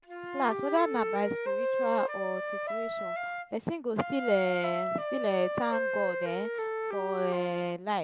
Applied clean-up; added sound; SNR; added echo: none; Wind instrument, woodwind instrument; 2 dB; none.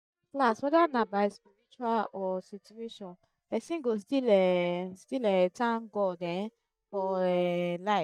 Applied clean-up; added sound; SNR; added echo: neural mask model DeepFilterNet 3.